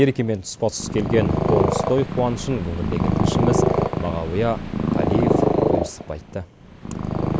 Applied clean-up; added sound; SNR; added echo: none; Purr; -2 dB; none.